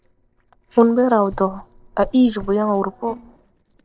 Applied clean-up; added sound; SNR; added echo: neural separator model SepFormer DNS4.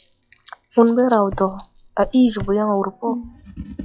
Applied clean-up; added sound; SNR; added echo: classical method log-MMSE.